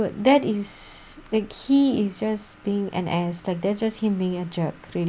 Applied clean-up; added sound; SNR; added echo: none; none; none; none.